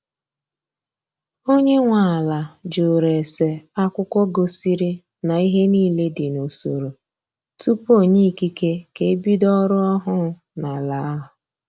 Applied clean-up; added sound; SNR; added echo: none; none; none; none.